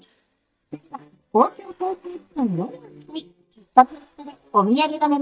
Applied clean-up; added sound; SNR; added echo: neural mask model DeepFilterNet 3.